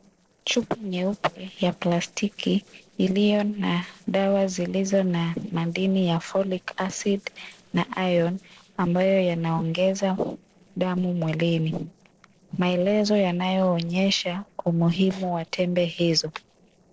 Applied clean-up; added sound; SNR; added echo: neural separator model SepFormer DNS4.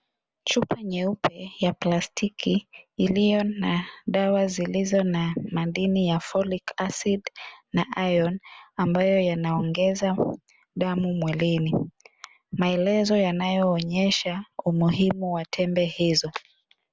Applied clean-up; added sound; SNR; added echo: none; none; none; none.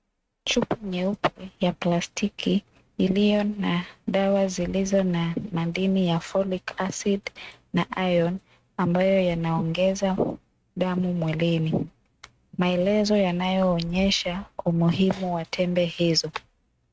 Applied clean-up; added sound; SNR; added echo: neural mask model RNNoise.